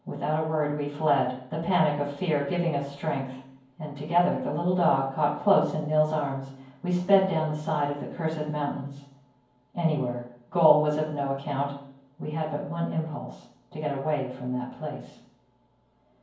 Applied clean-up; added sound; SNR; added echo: none; none; none; reverberation time 0.9 s.